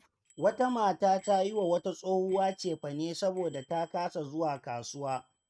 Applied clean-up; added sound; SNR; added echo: neural mask model RNNoise.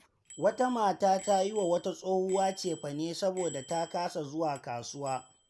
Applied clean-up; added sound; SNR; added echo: none; Bicycle bell; 20 dB; none.